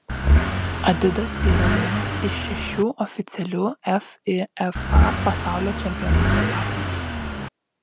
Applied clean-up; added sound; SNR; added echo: none; Accelerating, revving, vroom / Car; -5 dB; none.